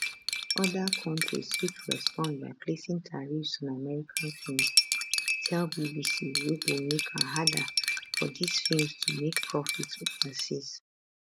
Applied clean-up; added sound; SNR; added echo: none; Cutlery, silverware; -1 dB; none.